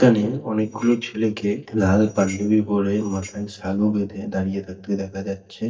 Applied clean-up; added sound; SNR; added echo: neural mask model DeepFilterNet 3.